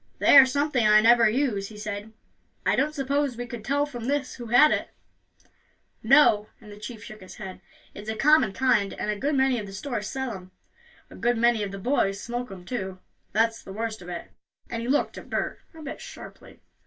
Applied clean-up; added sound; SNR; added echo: none; none; none; reverberation time 0.1 s.